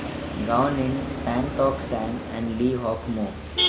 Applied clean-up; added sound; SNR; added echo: none; Motor vehicle (road); 4 dB; none.